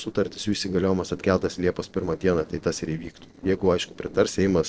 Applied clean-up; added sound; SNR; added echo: neural separator model SepFormer DNS4.